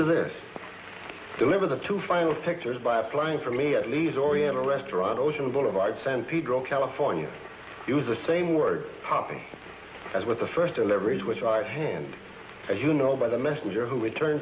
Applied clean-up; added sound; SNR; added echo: none; Bowed string instrument; 18 dB; none.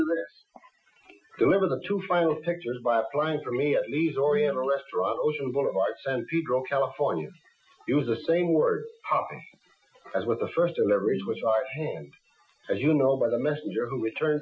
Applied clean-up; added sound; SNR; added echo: classical method Wiener filter.